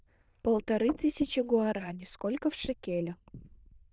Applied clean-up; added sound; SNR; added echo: neural diffusion model UNIVERSE++.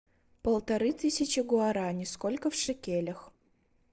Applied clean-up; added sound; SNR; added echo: neural separator model SepFormer DNS4.